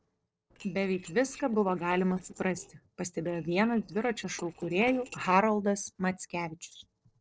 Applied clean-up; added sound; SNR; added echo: neural separator model SepFormer DNS4.